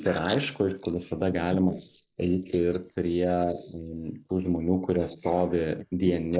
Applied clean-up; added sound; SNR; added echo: neural mask model Resemble Enhance denoiser.